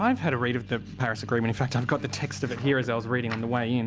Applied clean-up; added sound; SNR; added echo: none; none; none; none.